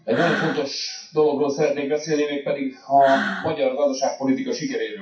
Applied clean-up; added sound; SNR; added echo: classical method WPE with log-MMSE.